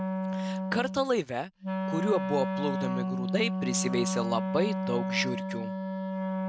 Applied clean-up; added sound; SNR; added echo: none; Wind instrument, woodwind instrument; 0 dB; none.